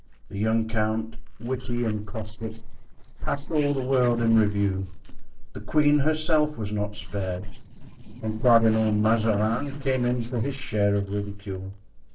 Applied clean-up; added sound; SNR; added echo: neural separator model SepFormer DNS4.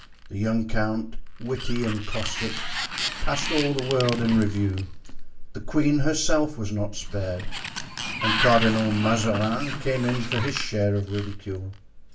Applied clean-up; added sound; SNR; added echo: none; Sliding door; 9 dB; reverberation time 0.3 s.